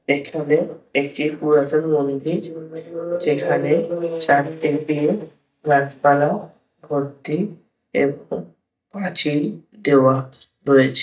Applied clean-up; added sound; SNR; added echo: neural mask model DeepFilterNet 3.